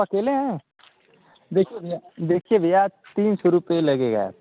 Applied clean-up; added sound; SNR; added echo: none; none; none; none.